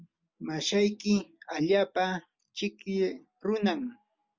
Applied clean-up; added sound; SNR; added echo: none; none; none; none.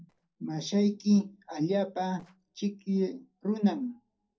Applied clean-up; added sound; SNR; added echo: neural separator model SepFormer DNS4.